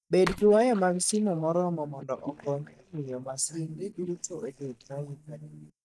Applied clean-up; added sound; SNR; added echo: neural mask model DeepFilterNet 3.